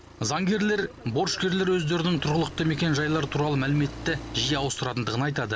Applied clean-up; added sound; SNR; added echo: none; Accelerating, revving, vroom; 15 dB; none.